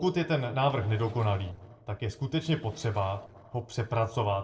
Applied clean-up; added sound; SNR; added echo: neural separator model SepFormer DNS4.